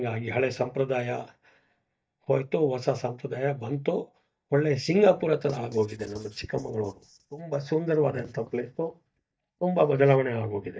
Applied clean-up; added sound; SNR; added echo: neural mask model DeepFilterNet 3.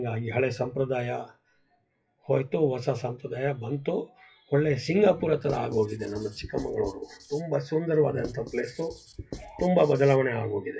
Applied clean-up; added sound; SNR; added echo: classical method WPE with log-MMSE.